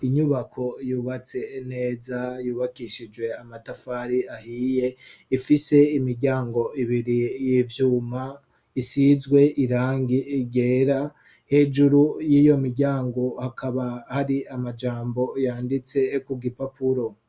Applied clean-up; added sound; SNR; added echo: none; none; none; none.